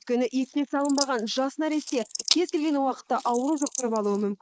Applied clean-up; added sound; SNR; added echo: neural mask model Resemble Enhance denoiser.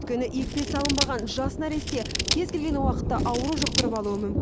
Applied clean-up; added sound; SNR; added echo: none; Scissors + Thunder; 0 dB; none.